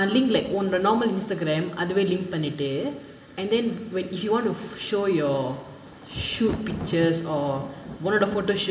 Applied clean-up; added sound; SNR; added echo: none; Thunder; 16 dB; reverberation time 1.6 s.